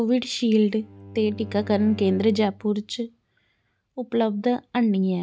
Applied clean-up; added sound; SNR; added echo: none; Bowed string instrument; 16 dB; none.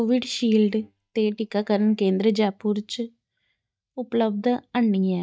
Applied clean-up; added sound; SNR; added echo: neural mask model DeepFilterNet 3.